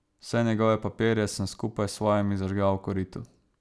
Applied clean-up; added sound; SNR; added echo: none; none; none; none.